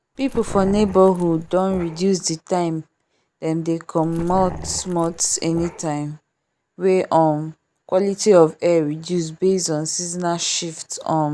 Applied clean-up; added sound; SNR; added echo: none; Growling; 14 dB; none.